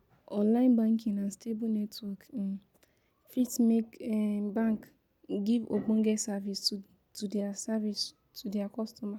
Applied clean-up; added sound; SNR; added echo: none; none; none; none.